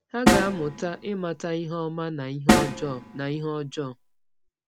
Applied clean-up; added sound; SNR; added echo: none; Snare drum; -4 dB; none.